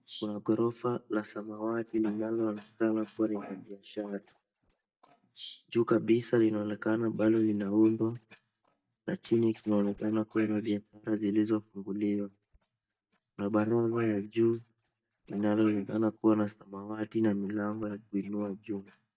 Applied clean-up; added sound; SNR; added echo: neural mask model DeepFilterNet 3.